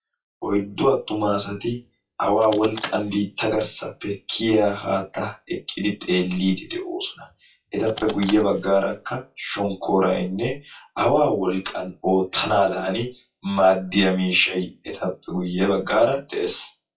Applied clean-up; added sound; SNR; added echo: classical method WPE with log-MMSE.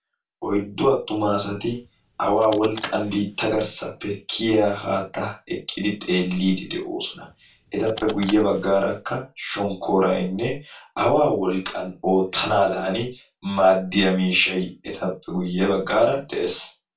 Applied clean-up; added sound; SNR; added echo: none; Car; 19 dB; reverberation time 0.2 s.